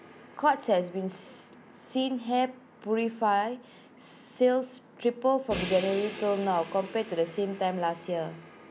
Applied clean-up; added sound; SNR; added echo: none; Crash cymbal; 15 dB; none.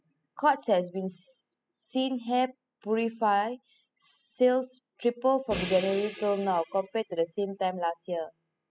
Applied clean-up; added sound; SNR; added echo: classical method spectral subtraction.